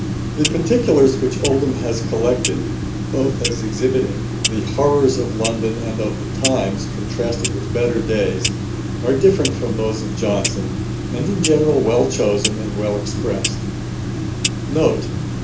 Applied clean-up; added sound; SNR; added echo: none; Clock; 2 dB; reverberation time 0.4 s.